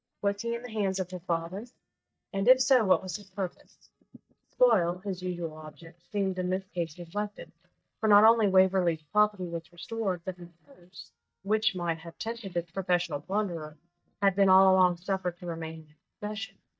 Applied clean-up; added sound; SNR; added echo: neural mask model DeepFilterNet 3.